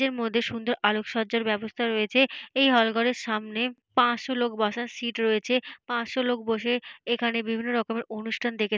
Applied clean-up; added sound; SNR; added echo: none; none; none; none.